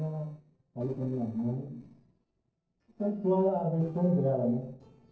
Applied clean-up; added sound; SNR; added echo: neural separator model SepFormer DNS4.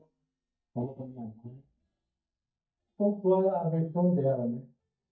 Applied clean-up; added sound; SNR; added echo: neural mask model DeepFilterNet 3.